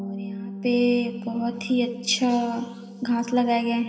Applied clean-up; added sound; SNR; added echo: none; Bass guitar; 12 dB; reverberation time 2.0 s.